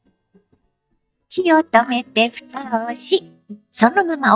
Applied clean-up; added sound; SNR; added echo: neural mask model DeepFilterNet 3.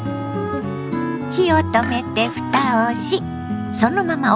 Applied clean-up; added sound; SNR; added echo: none; none; none; none.